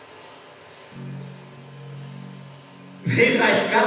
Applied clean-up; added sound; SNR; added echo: none; Guitar; 15 dB; reverberation time 1.1 s.